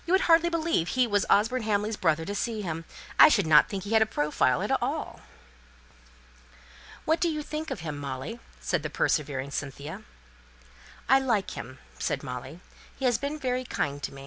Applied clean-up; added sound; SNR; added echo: none; none; none; none.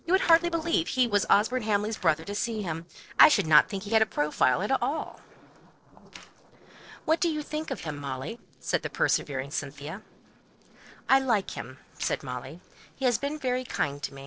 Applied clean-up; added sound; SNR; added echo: neural separator model SepFormer DNS4.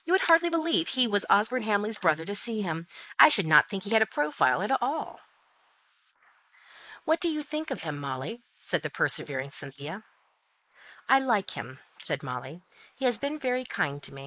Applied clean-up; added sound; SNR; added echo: neural mask model Resemble Enhance denoiser.